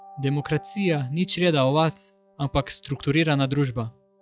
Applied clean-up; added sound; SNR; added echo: classical method log-MMSE.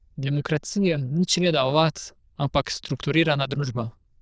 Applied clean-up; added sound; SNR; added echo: neural diffusion model UNIVERSE++.